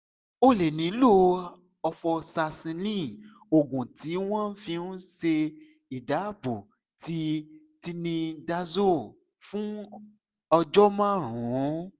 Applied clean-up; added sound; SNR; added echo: none; none; none; none.